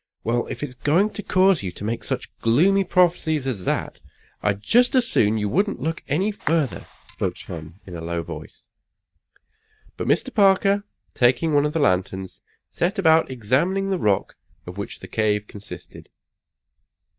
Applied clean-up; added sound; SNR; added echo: neural mask model DeepFilterNet 3.